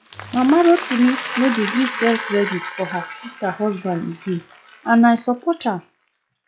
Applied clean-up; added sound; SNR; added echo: classical method log-MMSE.